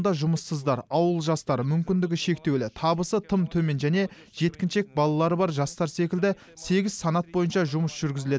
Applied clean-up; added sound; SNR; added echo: none; none; none; none.